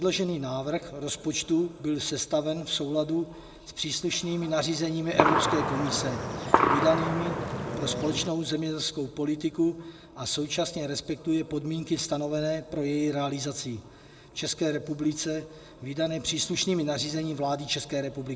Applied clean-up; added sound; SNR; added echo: none; Gunshot, gunfire; -3 dB; reverberation time 1.3 s.